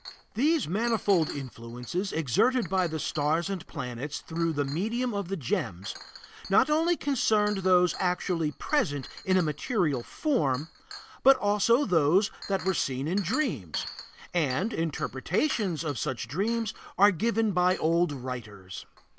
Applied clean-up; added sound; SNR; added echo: none; Chink, clink; 18 dB; none.